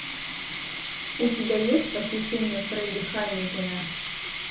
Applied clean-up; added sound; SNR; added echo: none; Sink (filling or washing); -3 dB; reverberation time 0.5 s.